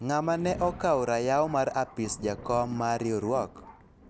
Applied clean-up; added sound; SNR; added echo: none; Thunder; 16 dB; none.